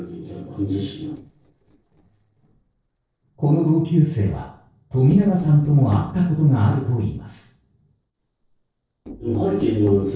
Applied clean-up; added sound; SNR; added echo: neural separator model SepFormer DNS4.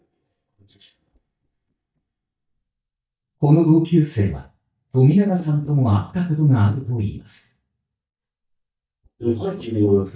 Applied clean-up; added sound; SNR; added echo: neural mask model DeepFilterNet 3.